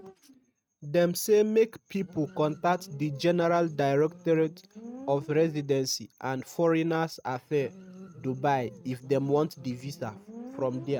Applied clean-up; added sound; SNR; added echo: neural mask model RNNoise.